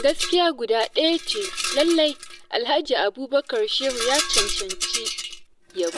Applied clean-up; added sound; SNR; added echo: none; Rattle; 6 dB; none.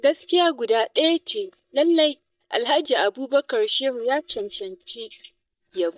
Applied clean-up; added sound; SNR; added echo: neural mask model DeepFilterNet 3.